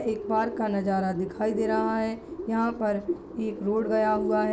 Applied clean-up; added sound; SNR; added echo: none; Bird; 7 dB; none.